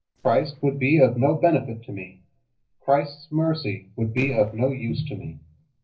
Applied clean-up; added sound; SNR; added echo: neural separator model SepFormer DNS4.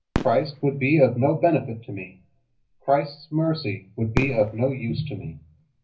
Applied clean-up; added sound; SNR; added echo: none; Fireworks; 12 dB; reverberation time 0.4 s.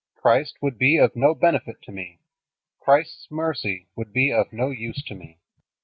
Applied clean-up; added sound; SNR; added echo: none; none; none; none.